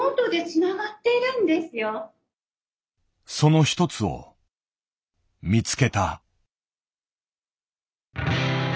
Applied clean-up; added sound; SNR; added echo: none; none; none; none.